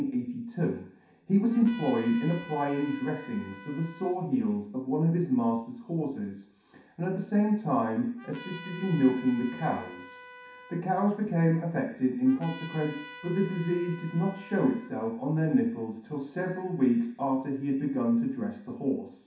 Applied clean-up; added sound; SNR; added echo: none; Trumpet; 18 dB; reverberation time 0.6 s.